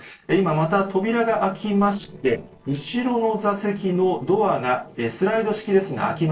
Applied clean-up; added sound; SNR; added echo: neural separator model SepFormer DNS4.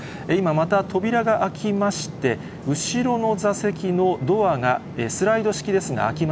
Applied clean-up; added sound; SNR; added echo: none; none; none; none.